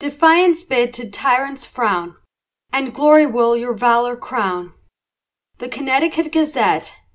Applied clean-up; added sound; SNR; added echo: none; none; none; none.